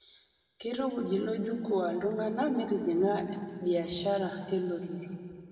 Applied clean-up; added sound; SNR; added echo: none; none; none; reverberation time 2.1 s.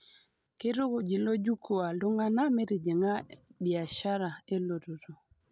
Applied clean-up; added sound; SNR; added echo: none; none; none; none.